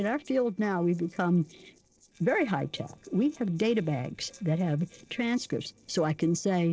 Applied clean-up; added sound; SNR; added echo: neural separator model SepFormer DNS4.